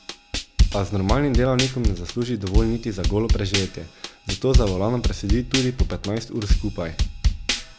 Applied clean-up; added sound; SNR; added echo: none; Drum kit; -1 dB; none.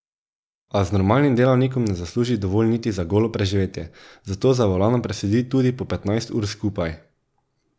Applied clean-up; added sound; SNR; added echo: none; none; none; none.